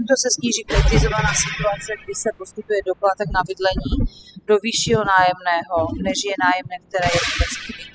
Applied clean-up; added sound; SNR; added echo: classical method spectral subtraction.